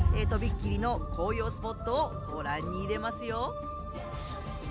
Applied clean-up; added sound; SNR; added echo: none; Boom; 0 dB; none.